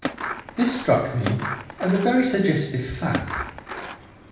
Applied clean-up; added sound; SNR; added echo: none; Skateboard; 8 dB; reverberation time 0.9 s.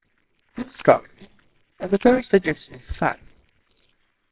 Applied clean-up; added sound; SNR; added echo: neural separator model SepFormer WHAMR!.